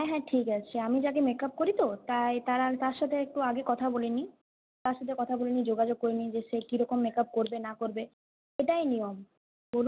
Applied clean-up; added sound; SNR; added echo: none; none; none; none.